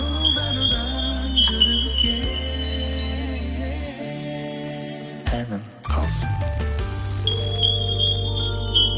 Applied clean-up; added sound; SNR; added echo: none; Chime; 1 dB; none.